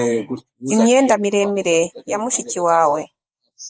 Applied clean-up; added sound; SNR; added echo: neural mask model Resemble Enhance denoiser.